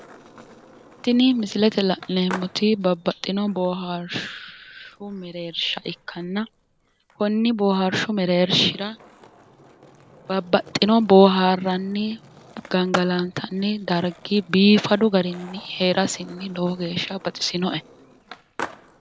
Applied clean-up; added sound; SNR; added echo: none; Skateboard; 19 dB; none.